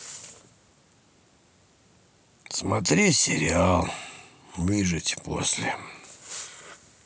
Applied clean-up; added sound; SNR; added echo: none; none; none; none.